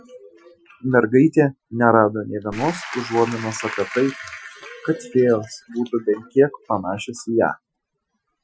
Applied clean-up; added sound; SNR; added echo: classical method Wiener filter.